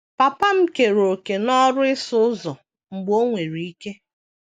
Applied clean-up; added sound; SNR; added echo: none; none; none; none.